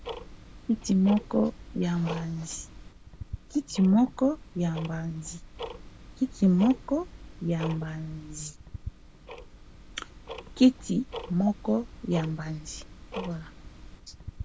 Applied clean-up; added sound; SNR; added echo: none; Tick-tock; 13 dB; none.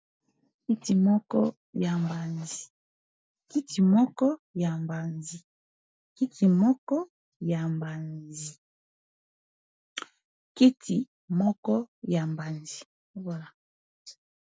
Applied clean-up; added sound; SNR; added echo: none; none; none; none.